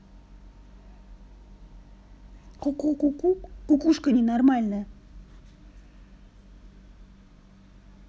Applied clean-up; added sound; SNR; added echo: none; none; none; none.